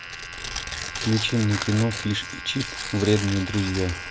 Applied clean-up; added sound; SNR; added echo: none; Domestic sounds, home sounds + Tearing; 7 dB; none.